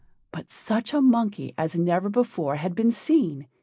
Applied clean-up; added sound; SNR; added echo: neural mask model Resemble Enhance denoiser.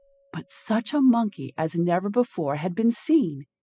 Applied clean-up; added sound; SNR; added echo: classical method spectral subtraction.